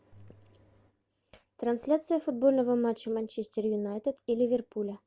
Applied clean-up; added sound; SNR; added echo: none; none; none; none.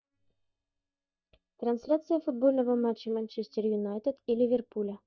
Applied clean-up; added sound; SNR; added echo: neural mask model DeepFilterNet 3.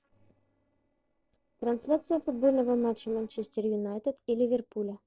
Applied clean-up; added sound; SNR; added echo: neural separator model SepFormer DNS4.